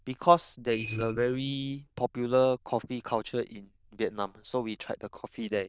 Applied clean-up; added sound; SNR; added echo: neural diffusion model UNIVERSE++.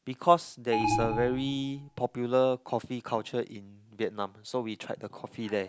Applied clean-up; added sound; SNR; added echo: none; Alarm; 2 dB; none.